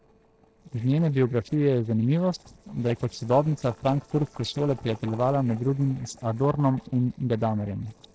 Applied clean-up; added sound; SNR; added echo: neural separator model SepFormer DNS4.